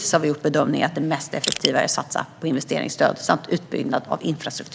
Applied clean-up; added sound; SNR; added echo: neural mask model Resemble Enhance denoiser.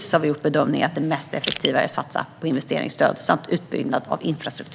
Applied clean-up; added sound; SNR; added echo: none; Crushing; 2 dB; none.